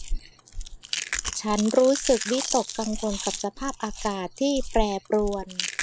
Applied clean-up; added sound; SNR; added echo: none; Chewing, mastication; 5 dB; none.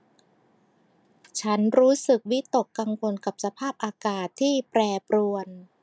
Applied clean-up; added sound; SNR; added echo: none; none; none; none.